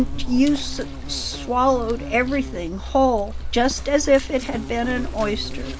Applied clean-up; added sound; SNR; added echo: none; Insect; 7 dB; none.